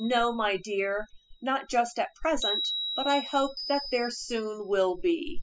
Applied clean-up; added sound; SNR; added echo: classical method spectral subtraction.